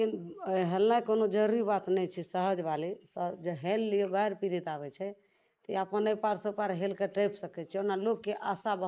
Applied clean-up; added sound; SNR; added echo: neural mask model Resemble Enhance denoiser.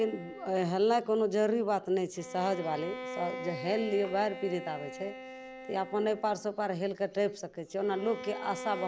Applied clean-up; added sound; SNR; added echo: none; Bowed string instrument; 12 dB; none.